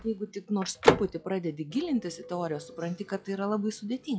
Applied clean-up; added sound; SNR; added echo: classical method log-MMSE.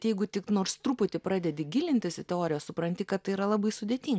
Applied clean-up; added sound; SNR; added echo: none; none; none; none.